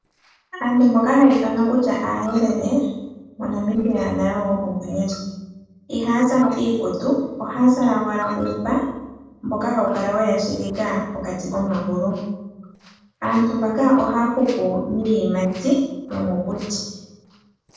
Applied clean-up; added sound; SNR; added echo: neural separator model SepFormer DNS4.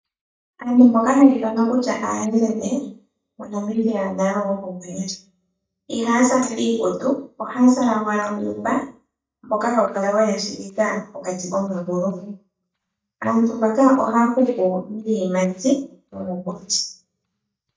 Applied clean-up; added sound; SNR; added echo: neural mask model DeepFilterNet 3.